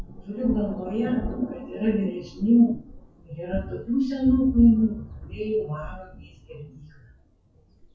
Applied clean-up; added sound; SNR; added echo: classical method WPE with log-MMSE.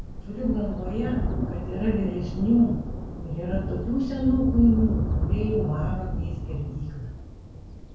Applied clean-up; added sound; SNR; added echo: none; Thunder; 2 dB; reverberation time 0.6 s.